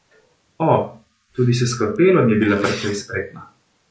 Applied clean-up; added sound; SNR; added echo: none; Sneeze; 17 dB; none.